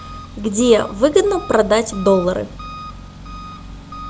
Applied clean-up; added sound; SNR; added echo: none; Engine; 15 dB; none.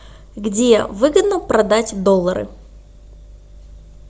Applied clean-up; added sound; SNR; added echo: none; none; none; none.